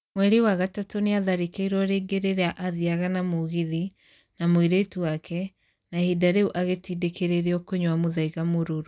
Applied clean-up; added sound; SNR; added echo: none; none; none; none.